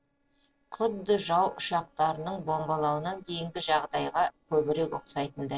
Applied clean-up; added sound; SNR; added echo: neural separator model SepFormer DNS4.